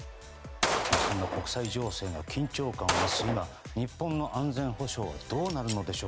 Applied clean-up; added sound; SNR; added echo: none; Gunshot, gunfire; 2 dB; none.